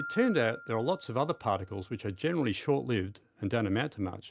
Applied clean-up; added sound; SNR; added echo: none; Piano; 18 dB; none.